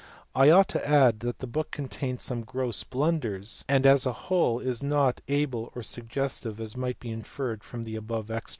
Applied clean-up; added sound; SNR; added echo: none; none; none; none.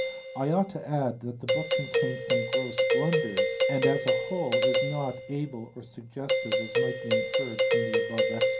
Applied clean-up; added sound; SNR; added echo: none; Doorbell; -5 dB; reverberation time 0.3 s.